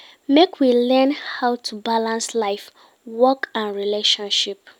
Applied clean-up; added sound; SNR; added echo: none; none; none; none.